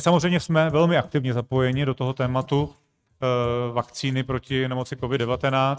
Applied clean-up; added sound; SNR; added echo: neural mask model RNNoise.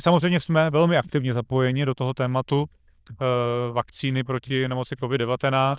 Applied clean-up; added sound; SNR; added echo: neural diffusion model UNIVERSE++.